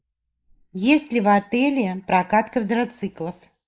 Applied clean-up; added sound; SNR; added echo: neural mask model Resemble Enhance denoiser.